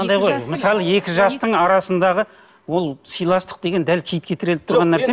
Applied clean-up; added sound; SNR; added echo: none; Brass instrument; 19 dB; none.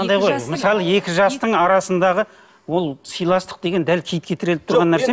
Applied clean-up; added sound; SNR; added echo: none; none; none; none.